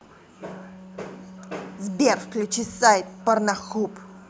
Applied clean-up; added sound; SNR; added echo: none; Wind instrument, woodwind instrument; 18 dB; none.